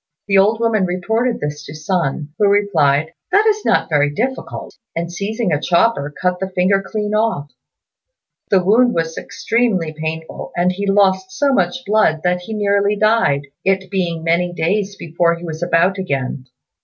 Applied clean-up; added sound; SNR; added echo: none; none; none; none.